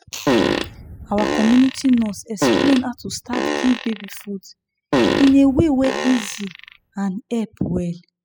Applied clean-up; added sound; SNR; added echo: classical method spectral subtraction.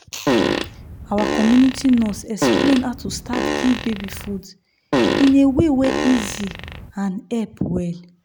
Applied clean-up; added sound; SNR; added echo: none; Fart; 3 dB; none.